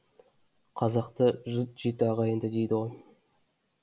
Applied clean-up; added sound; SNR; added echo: none; none; none; none.